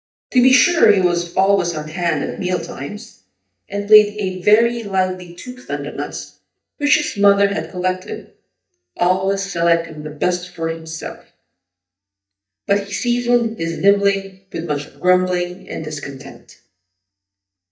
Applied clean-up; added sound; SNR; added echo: neural mask model DeepFilterNet 3.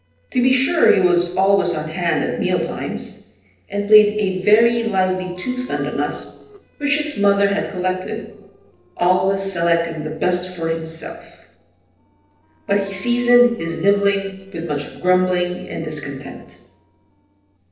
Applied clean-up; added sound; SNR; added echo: neural separator model SepFormer DNS4.